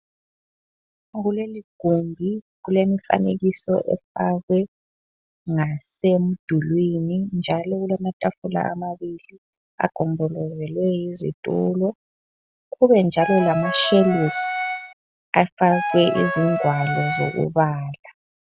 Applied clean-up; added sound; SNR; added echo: none; Wind instrument, woodwind instrument; 3 dB; none.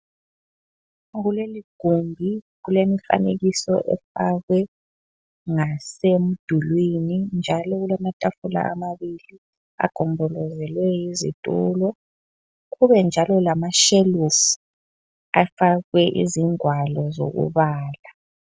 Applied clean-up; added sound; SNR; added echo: none; none; none; none.